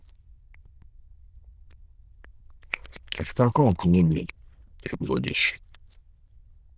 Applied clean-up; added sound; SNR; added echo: neural diffusion model UNIVERSE++.